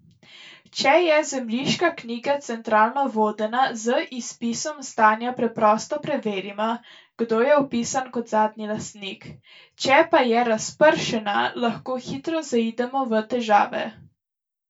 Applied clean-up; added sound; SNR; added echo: none; none; none; reverberation time 0.2 s.